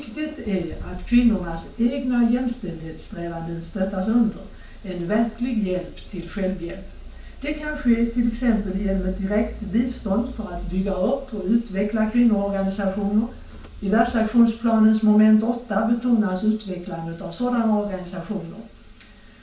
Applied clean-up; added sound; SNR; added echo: none; Accelerating, revving, vroom; 15 dB; reverberation time 0.3 s.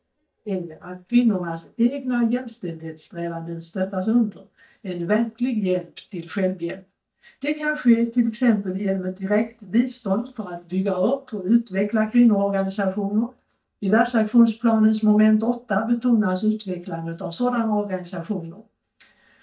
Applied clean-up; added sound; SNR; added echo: neural mask model DeepFilterNet 3.